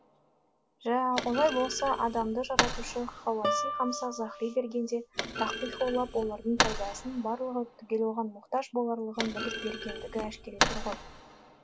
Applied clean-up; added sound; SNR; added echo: none; Guitar + Thump, thud; 3 dB; none.